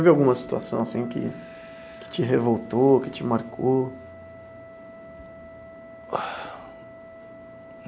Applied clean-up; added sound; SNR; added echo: none; Wind instrument, woodwind instrument; 18 dB; none.